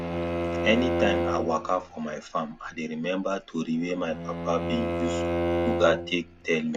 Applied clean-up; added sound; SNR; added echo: none; Bowed string instrument; 2 dB; none.